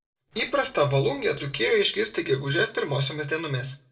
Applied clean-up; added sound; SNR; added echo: neural separator model SepFormer DNS4.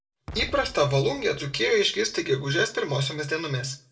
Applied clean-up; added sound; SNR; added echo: none; Explosion; 19 dB; reverberation time 0.3 s.